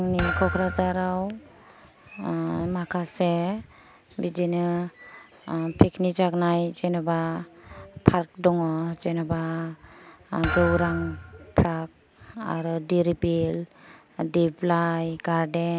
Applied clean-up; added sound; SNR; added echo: none; Thump, thud; 7 dB; none.